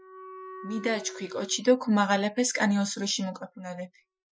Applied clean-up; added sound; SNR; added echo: classical method Wiener filter.